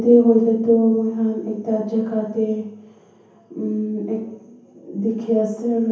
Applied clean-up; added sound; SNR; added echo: none; none; none; reverberation time 0.9 s.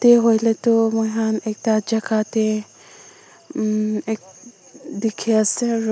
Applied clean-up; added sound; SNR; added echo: none; none; none; none.